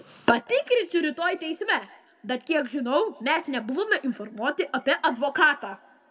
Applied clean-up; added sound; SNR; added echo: none; none; none; reverberation time 1.1 s.